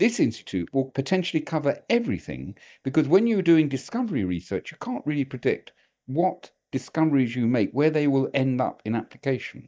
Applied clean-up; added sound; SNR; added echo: neural mask model DeepFilterNet 3.